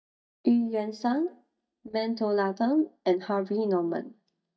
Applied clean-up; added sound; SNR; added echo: neural mask model DeepFilterNet 3.